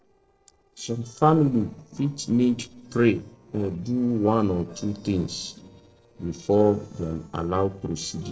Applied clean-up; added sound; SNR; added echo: neural separator model SepFormer DNS4.